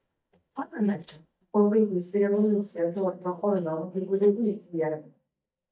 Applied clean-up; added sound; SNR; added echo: neural mask model DeepFilterNet 3.